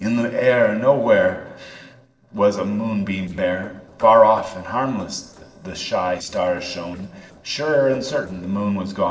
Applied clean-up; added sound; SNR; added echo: neural separator model SepFormer DNS4.